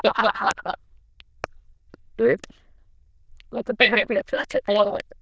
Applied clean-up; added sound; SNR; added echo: neural diffusion model UNIVERSE++.